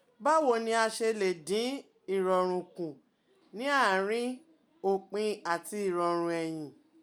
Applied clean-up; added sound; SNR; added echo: none; none; none; none.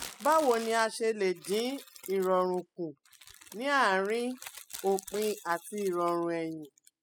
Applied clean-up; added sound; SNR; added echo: classical method spectral subtraction.